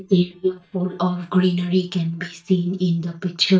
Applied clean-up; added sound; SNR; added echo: neural mask model DeepFilterNet 3.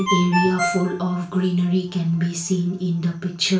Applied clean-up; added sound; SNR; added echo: none; Ringtone; 8 dB; reverberation time 0.3 s.